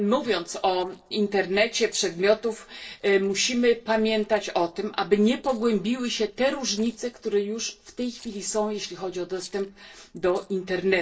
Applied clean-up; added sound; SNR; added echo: neural separator model SepFormer DNS4.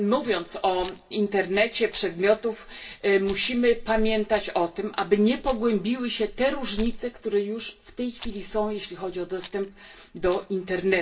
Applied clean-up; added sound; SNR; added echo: none; Rattle; 17 dB; reverberation time 0.2 s.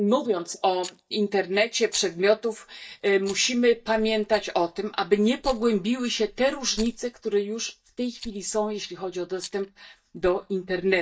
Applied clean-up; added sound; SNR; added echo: neural mask model DeepFilterNet 3.